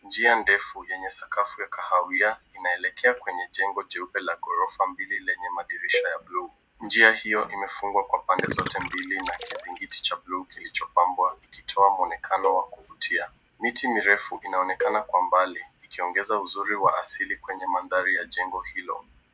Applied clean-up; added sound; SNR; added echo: none; Cowbell + Gurgling; 9 dB; none.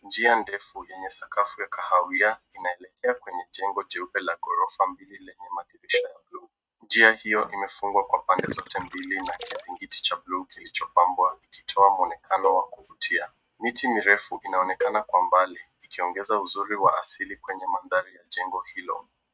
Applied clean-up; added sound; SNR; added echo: neural mask model RNNoise.